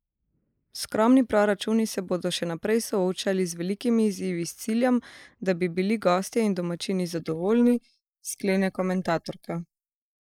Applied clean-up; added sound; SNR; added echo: neural mask model Resemble Enhance denoiser.